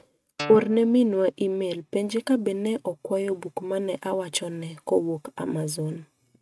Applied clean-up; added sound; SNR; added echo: neural mask model RNNoise.